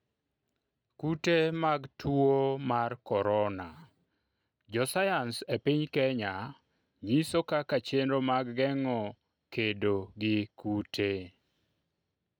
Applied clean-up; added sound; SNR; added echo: none; none; none; none.